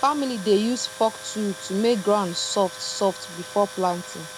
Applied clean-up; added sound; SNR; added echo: none; Tools; 14 dB; none.